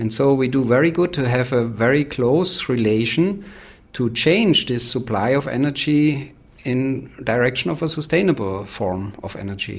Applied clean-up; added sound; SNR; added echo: none; none; none; none.